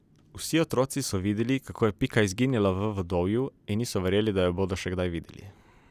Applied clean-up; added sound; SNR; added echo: none; none; none; none.